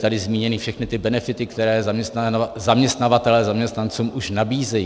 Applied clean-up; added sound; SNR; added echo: none; none; none; none.